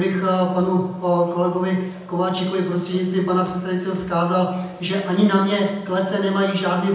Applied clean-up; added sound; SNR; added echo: none; none; none; reverberation time 0.9 s.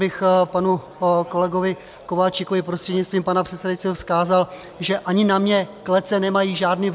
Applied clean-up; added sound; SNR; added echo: none; none; none; none.